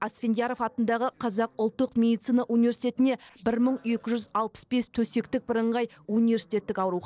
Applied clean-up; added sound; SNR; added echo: neural separator model SepFormer DNS4.